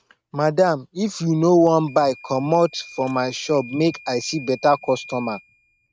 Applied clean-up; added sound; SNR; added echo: neural mask model RNNoise.